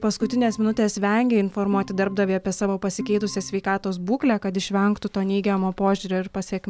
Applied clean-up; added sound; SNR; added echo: none; Organ; 17 dB; none.